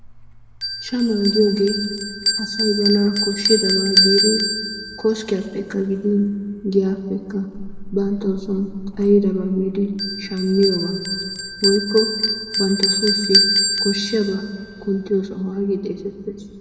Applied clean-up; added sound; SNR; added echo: none; Bell; 3 dB; reverberation time 1.8 s.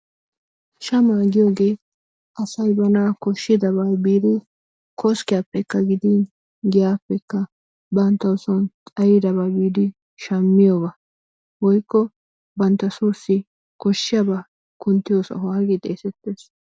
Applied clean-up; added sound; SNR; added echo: none; none; none; none.